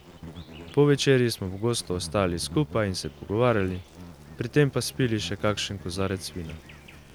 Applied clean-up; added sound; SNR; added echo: none; Insect; 17 dB; none.